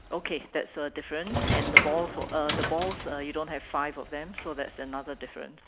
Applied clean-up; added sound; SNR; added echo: none; Sliding door / Train; -2 dB; none.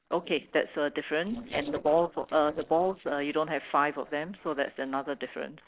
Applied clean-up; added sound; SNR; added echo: neural separator model SepFormer DNS4.